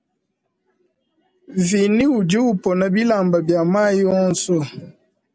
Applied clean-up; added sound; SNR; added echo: none; none; none; none.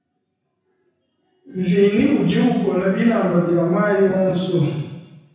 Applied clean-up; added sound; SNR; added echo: none; none; none; reverberation time 1.1 s.